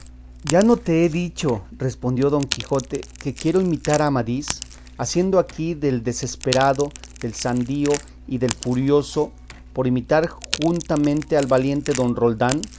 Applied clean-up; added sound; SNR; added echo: none; Crack / Crackle; 15 dB; none.